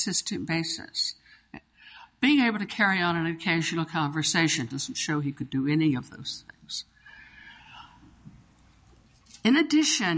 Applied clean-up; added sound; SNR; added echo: none; none; none; none.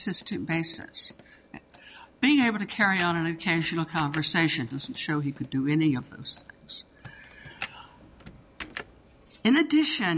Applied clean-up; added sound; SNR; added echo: none; Computer keyboard; 19 dB; none.